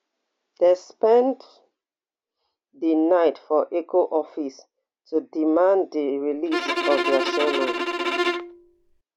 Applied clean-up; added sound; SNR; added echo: none; Bowed string instrument; 2 dB; none.